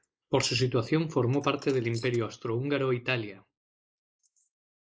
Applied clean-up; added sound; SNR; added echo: neural mask model Resemble Enhance denoiser.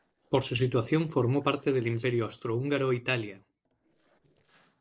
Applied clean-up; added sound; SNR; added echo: neural separator model SepFormer DNS4.